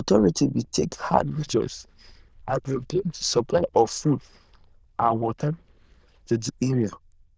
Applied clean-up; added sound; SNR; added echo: neural diffusion model UNIVERSE++.